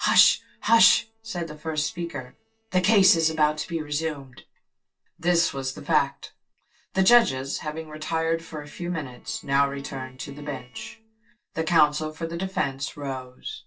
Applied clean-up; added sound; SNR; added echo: neural separator model SepFormer DNS4.